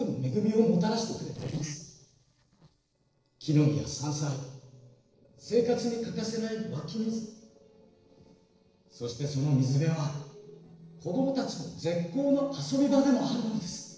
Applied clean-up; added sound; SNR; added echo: neural separator model SepFormer DNS4.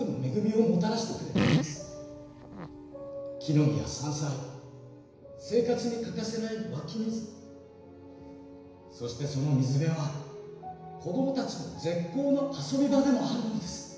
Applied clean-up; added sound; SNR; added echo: none; Fart; 1 dB; reverberation time 1.0 s.